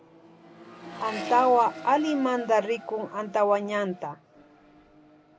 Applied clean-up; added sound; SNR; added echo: none; Accelerating, revving, vroom; 14 dB; none.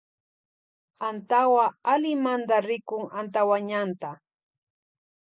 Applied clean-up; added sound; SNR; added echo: none; none; none; none.